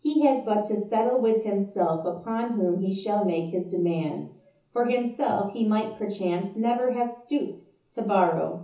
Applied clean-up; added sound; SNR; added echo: none; none; none; reverberation time 0.7 s.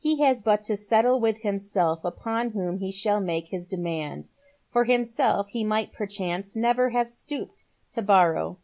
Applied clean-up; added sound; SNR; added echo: none; none; none; none.